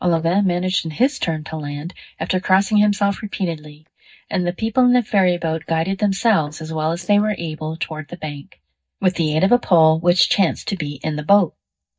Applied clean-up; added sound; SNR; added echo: neural mask model DeepFilterNet 3.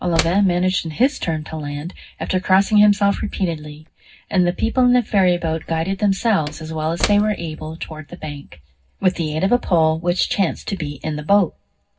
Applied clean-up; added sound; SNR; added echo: none; Slam / Wood; 16 dB; reverberation time 0.4 s.